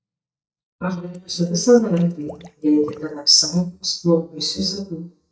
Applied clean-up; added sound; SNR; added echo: neural mask model DeepFilterNet 3.